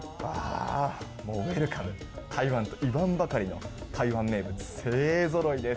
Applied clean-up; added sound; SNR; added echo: none; none; none; none.